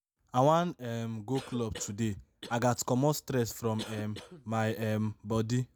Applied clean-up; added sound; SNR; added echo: none; Cough; 18 dB; none.